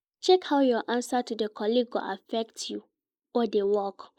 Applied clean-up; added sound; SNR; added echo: neural mask model Resemble Enhance denoiser.